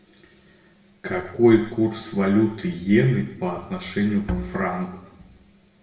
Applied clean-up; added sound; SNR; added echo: none; Bowed string instrument; 8 dB; reverberation time 0.8 s.